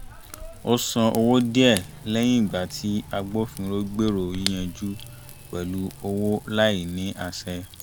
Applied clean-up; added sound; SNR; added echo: none; Fire / Rain; 15 dB; none.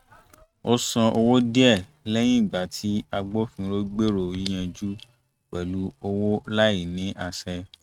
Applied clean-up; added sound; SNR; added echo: neural mask model RNNoise.